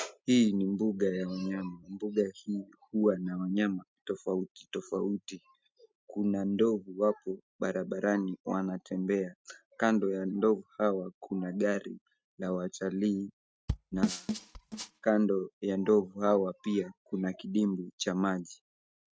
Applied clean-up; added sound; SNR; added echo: neural mask model RNNoise.